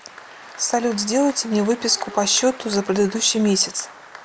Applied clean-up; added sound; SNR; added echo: none; Applause; 18 dB; none.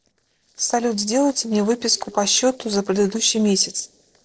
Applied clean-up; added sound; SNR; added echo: neural separator model SepFormer DNS4.